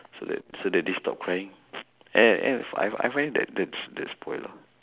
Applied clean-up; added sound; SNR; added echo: none; none; none; none.